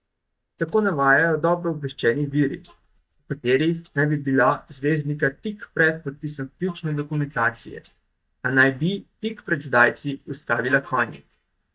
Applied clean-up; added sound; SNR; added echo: neural mask model DeepFilterNet 3.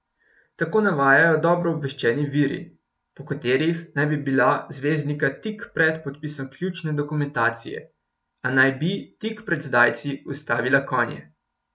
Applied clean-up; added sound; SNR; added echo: none; none; none; none.